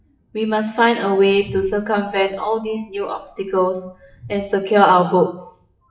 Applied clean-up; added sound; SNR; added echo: classical method WPE with log-MMSE.